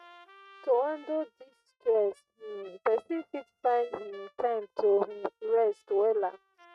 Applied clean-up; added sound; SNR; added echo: neural mask model RNNoise.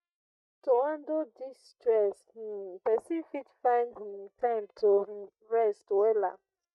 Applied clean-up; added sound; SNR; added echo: neural mask model DeepFilterNet 3.